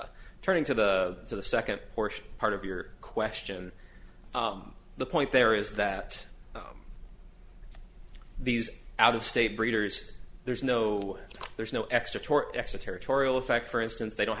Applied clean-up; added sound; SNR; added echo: none; none; none; none.